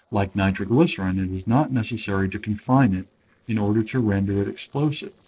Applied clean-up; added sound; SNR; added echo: neural separator model SepFormer DNS4.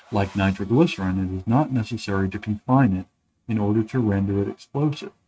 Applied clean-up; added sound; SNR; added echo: neural mask model RNNoise.